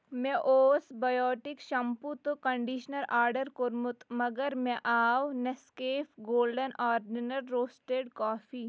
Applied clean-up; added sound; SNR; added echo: none; none; none; none.